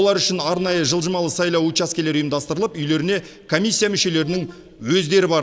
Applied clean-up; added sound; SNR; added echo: neural separator model SepFormer DNS4.